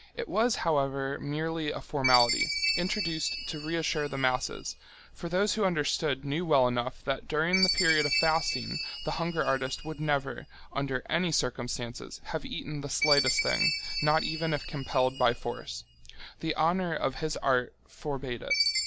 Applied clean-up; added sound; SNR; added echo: none; Chime; 5 dB; none.